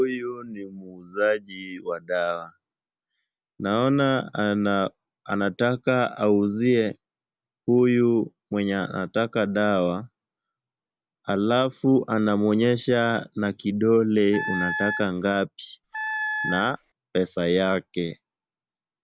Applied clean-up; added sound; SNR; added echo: none; Wind instrument, woodwind instrument; 5 dB; none.